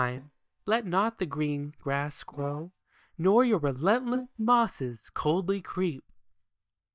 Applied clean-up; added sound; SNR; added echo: neural mask model DeepFilterNet 3.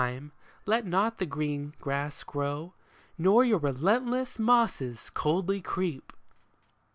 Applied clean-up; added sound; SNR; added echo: none; none; none; none.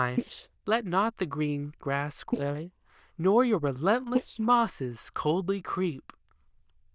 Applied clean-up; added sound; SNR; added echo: neural diffusion model UNIVERSE++.